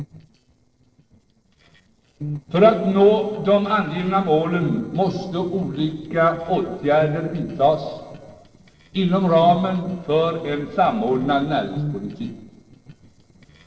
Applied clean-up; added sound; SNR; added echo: neural separator model SepFormer DNS4.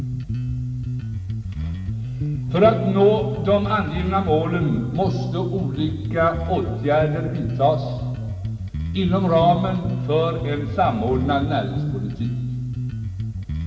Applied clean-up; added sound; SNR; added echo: none; Bass guitar; 3 dB; reverberation time 2.0 s.